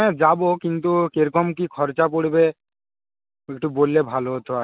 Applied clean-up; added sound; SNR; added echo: none; none; none; none.